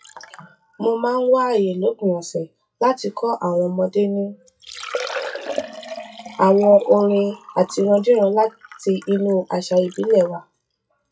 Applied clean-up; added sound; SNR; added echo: classical method WPE with log-MMSE.